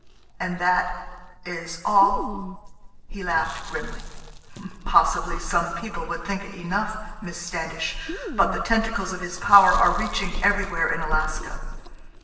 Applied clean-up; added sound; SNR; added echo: neural separator model SepFormer DNS4.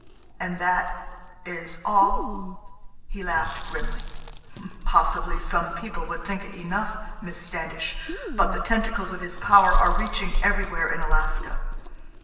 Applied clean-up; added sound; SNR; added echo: none; Chewing, mastication; 19 dB; reverberation time 1.3 s.